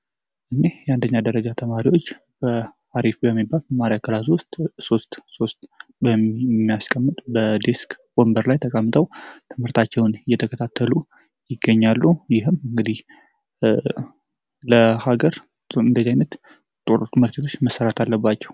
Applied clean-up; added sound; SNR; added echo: none; none; none; none.